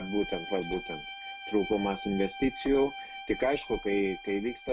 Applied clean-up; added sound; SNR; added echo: none; Bowed string instrument; 11 dB; none.